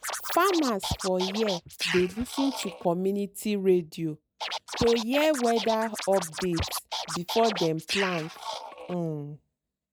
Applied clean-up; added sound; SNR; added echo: neural mask model RNNoise.